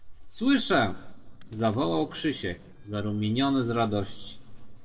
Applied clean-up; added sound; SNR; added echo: neural separator model SepFormer DNS4.